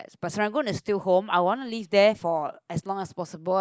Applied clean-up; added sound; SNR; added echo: neural mask model Resemble Enhance denoiser.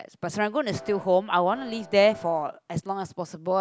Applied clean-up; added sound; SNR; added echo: none; Piano; 17 dB; none.